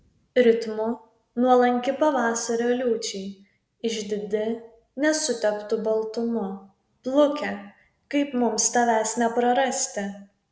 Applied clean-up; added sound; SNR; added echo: none; none; none; none.